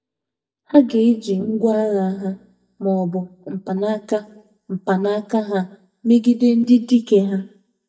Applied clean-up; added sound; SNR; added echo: neural mask model DeepFilterNet 3.